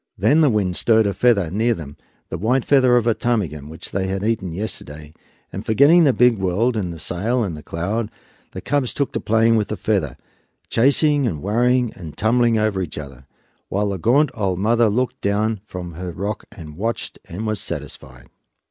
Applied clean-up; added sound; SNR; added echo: none; none; none; none.